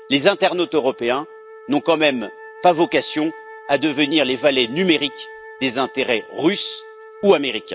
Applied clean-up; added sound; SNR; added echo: none; Wind instrument, woodwind instrument; 19 dB; none.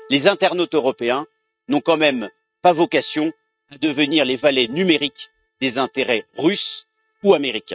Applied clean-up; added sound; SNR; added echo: neural mask model RNNoise.